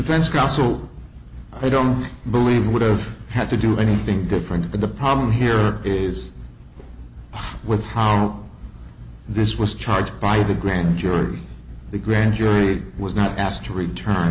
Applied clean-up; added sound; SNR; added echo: none; none; none; none.